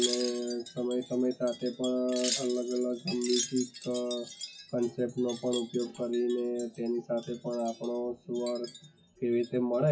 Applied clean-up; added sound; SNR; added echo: classical method WPE with log-MMSE.